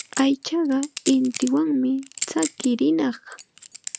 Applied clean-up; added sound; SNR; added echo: none; Chink, clink; 12 dB; none.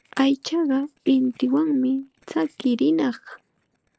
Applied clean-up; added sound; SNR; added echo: neural separator model SepFormer DNS4.